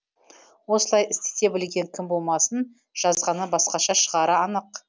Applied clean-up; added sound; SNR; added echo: none; none; none; none.